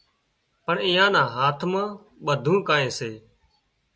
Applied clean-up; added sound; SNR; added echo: none; none; none; none.